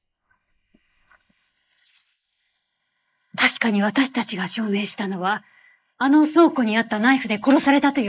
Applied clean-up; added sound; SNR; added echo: neural mask model Resemble Enhance denoiser.